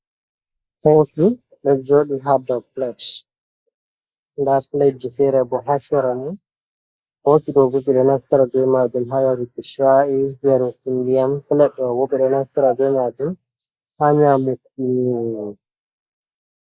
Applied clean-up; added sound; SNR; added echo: neural mask model Resemble Enhance denoiser.